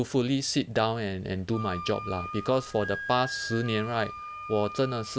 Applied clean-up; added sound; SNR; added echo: none; Wind instrument, woodwind instrument; 11 dB; none.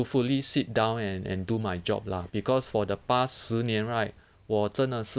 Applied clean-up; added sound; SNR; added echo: none; none; none; none.